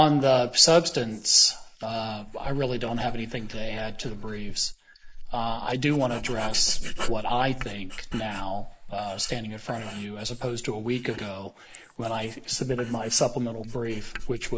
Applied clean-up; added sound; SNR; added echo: neural mask model Resemble Enhance denoiser.